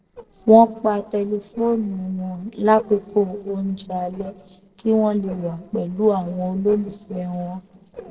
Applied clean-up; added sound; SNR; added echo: neural separator model SepFormer DNS4.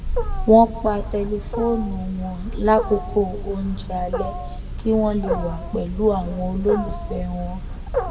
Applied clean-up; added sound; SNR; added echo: none; Wild animals; 4 dB; reverberation time 1.0 s.